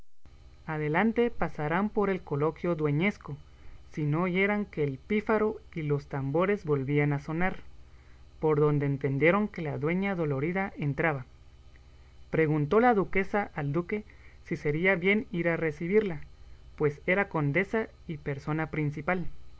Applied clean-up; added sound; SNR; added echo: none; none; none; none.